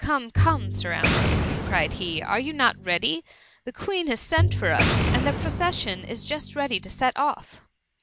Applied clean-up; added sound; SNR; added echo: none; Bowed string instrument + Boom; 0 dB; none.